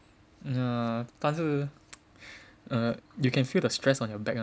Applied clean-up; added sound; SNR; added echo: none; none; none; none.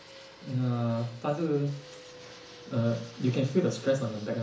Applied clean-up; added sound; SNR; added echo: none; Fixed-wing aircraft, airplane; 19 dB; reverberation time 0.7 s.